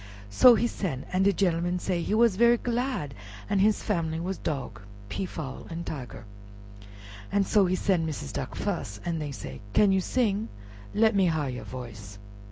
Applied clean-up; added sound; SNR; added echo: none; none; none; none.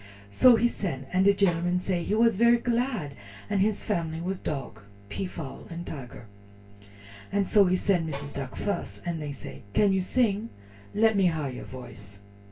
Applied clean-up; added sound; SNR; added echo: none; Bowed string instrument; 18 dB; reverberation time 0.2 s.